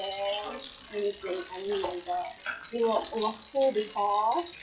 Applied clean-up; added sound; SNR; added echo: classical method WPE with log-MMSE.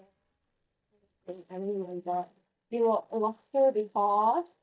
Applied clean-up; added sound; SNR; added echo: neural mask model DeepFilterNet 3.